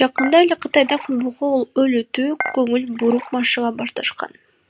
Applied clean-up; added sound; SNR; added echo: none; Dishes, pots, and pans / Chink, clink; 13 dB; none.